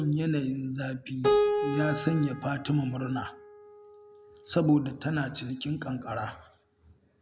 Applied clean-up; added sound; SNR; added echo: none; Keyboard (musical); 4 dB; none.